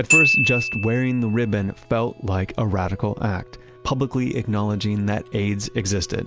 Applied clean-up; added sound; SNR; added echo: none; Glockenspiel; 1 dB; none.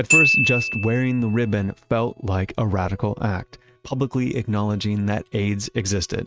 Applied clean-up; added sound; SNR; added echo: neural mask model RNNoise.